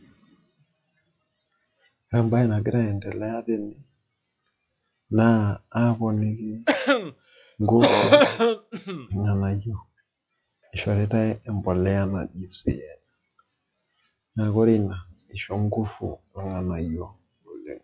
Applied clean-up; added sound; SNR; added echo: classical method log-MMSE.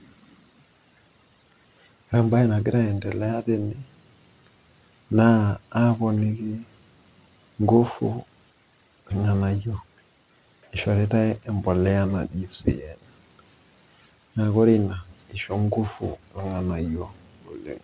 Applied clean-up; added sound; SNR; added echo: none; none; none; none.